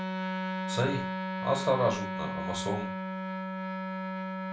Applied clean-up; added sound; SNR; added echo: none; Wind instrument, woodwind instrument; 0 dB; reverberation time 0.3 s.